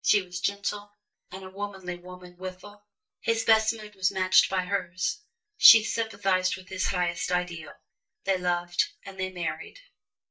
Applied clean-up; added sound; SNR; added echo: neural mask model DeepFilterNet 3.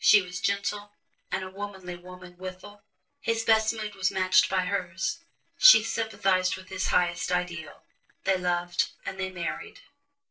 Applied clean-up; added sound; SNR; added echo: neural separator model SepFormer DNS4.